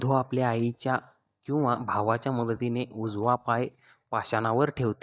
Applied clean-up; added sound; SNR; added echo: neural mask model DeepFilterNet 3.